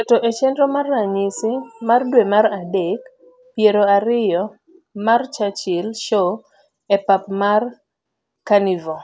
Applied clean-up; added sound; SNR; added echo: none; none; none; none.